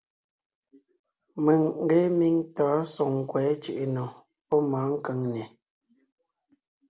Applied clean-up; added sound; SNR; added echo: none; none; none; none.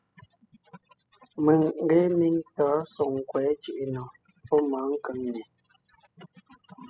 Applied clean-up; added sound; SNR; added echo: classical method spectral subtraction.